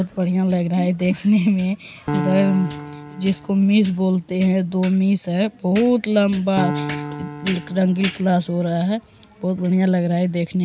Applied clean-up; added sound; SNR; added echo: none; Piano; 12 dB; none.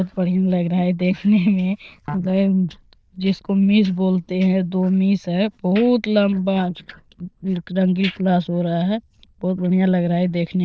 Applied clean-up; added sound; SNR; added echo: neural diffusion model UNIVERSE++.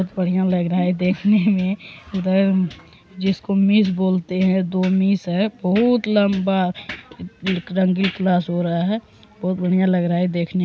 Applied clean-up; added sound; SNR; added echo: none; none; none; none.